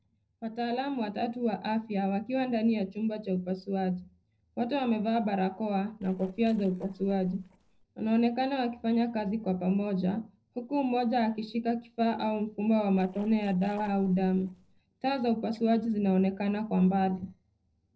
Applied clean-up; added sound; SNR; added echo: neural separator model SepFormer DNS4.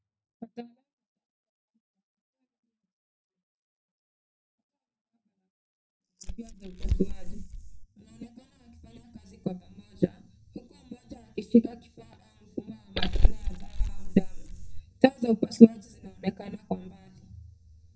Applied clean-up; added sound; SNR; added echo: neural mask model DeepFilterNet 3.